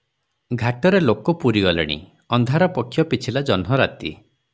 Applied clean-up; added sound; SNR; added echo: none; none; none; none.